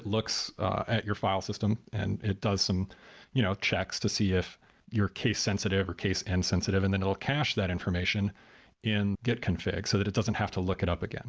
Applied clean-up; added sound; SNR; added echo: none; none; none; none.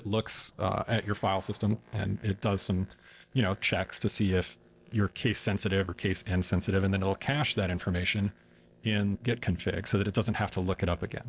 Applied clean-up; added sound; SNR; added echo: neural separator model SepFormer DNS4.